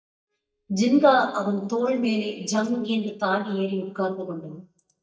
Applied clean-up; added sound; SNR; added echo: neural mask model DeepFilterNet 3.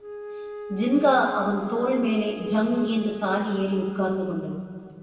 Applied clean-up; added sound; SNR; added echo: none; Wind instrument, woodwind instrument; 13 dB; reverberation time 2.1 s.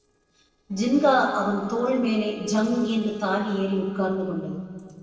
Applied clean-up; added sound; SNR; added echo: neural separator model SepFormer DNS4.